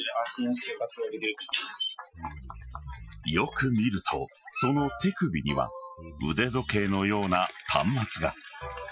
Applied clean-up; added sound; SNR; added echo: classical method Wiener filter.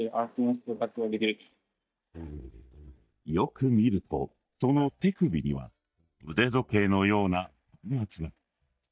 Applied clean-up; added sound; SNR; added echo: neural mask model DeepFilterNet 3.